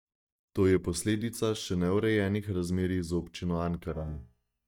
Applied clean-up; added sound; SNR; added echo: neural mask model DeepFilterNet 3.